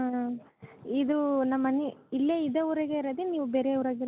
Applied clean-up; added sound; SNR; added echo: none; none; none; none.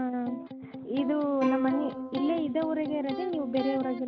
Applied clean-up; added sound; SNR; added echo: none; Electric guitar + Plucked string instrument; 6 dB; none.